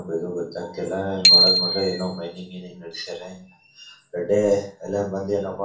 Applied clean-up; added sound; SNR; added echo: none; Bicycle bell; -4 dB; reverberation time 0.3 s.